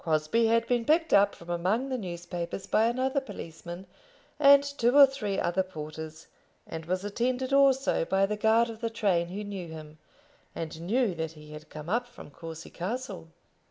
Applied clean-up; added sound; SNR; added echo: none; none; none; none.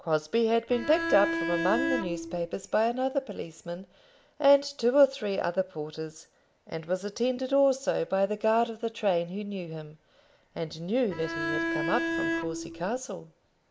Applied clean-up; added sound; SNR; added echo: none; Bowed string instrument; 3 dB; none.